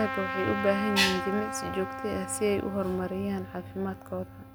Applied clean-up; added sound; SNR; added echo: none; Trumpet; 6 dB; none.